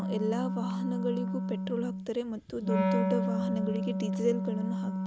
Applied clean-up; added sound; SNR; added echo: none; Wind instrument, woodwind instrument; -2 dB; none.